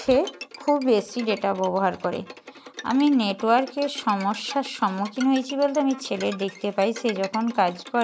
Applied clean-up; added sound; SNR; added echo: none; Bowed string instrument; 17 dB; none.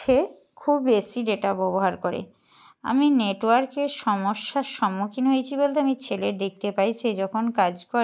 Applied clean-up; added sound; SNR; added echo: none; none; none; none.